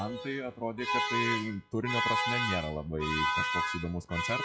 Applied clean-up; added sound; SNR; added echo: classical method log-MMSE.